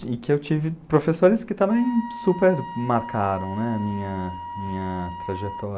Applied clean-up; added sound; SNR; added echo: none; Wind instrument, woodwind instrument; 13 dB; none.